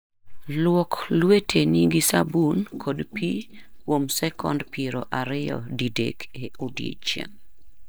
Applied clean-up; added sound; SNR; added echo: neural mask model DeepFilterNet 3.